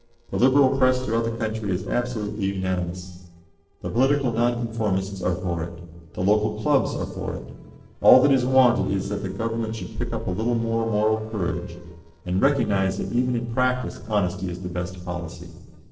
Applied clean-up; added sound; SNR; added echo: neural separator model SepFormer DNS4.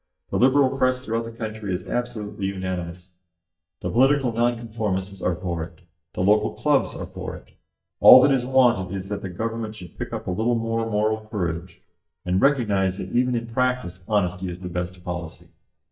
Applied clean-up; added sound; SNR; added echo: neural mask model DeepFilterNet 3.